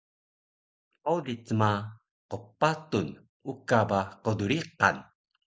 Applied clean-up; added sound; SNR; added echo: none; none; none; none.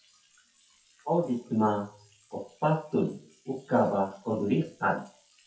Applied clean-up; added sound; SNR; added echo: classical method WPE with log-MMSE.